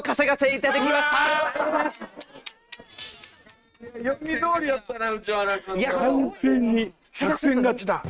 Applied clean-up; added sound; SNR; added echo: neural mask model RNNoise.